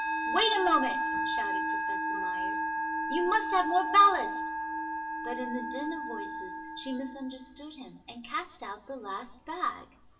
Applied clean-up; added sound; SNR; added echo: none; Musical instrument; 2 dB; reverberation time 0.8 s.